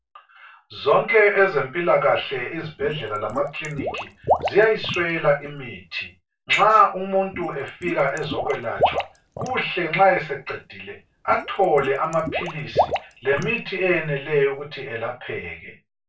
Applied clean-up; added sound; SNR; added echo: none; Water / Liquid; 8 dB; reverberation time 0.2 s.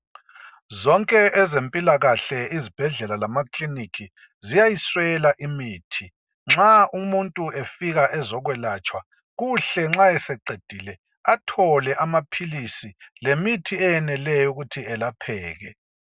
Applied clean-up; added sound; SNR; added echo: none; none; none; none.